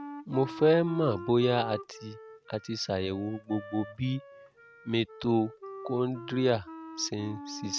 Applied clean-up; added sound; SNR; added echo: none; Wind instrument, woodwind instrument; 14 dB; none.